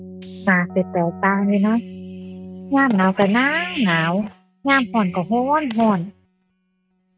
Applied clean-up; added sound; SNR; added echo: neural mask model RNNoise.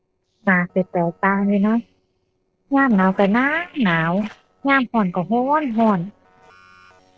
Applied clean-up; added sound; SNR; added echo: neural separator model SepFormer DNS4.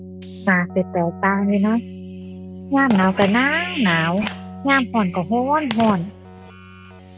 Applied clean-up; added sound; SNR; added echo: none; Keyboard (musical) + Telephone; 12 dB; none.